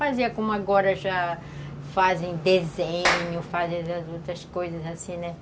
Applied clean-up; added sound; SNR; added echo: none; Clapping; 5 dB; none.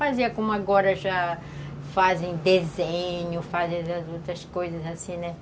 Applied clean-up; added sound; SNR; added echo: none; none; none; none.